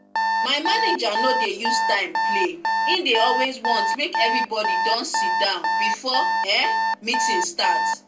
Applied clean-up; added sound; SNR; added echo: none; Alarm; -2 dB; reverberation time 0.2 s.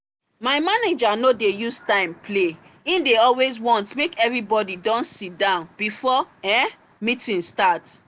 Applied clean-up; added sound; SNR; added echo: none; none; none; none.